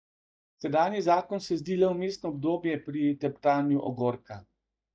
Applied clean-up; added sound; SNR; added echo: neural mask model DeepFilterNet 3.